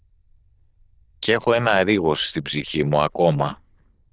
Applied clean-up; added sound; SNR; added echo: neural diffusion model UNIVERSE++.